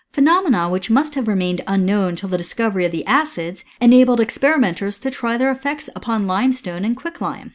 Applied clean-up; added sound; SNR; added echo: none; none; none; none.